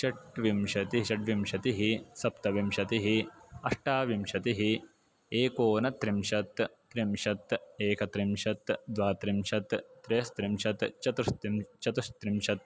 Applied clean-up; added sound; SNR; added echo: none; none; none; none.